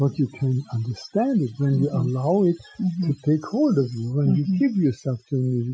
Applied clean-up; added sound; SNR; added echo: classical method Wiener filter.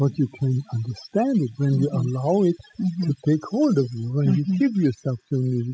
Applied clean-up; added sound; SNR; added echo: classical method spectral subtraction.